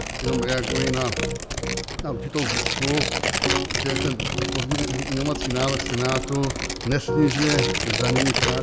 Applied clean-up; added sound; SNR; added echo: none; Piano + Tearing; 0 dB; none.